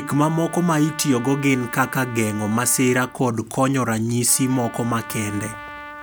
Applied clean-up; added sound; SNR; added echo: none; Trumpet; 16 dB; none.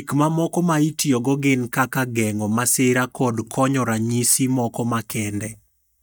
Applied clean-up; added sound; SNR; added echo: neural mask model DeepFilterNet 3.